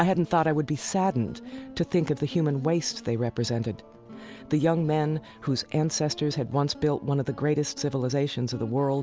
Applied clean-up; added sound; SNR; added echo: none; none; none; none.